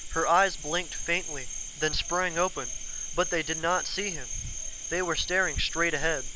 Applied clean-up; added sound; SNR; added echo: none; Cricket; 6 dB; none.